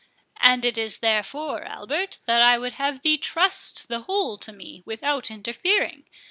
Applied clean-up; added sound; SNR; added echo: none; none; none; none.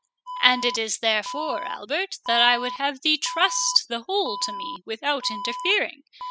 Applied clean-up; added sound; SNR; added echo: classical method spectral subtraction.